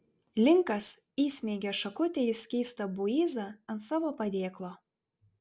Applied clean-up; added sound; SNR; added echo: none; none; none; none.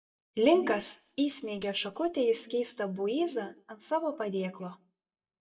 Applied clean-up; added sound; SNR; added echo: neural mask model DeepFilterNet 3.